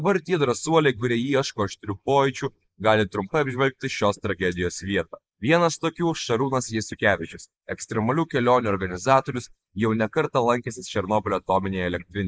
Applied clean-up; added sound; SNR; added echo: neural mask model Resemble Enhance denoiser.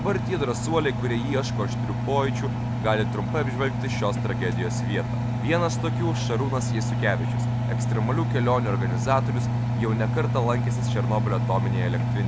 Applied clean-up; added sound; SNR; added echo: none; Engine; -3 dB; none.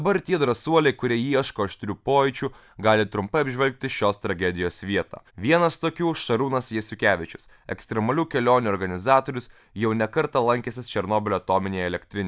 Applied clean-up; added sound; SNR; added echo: none; none; none; none.